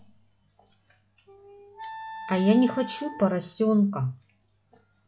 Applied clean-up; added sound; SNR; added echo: classical method log-MMSE.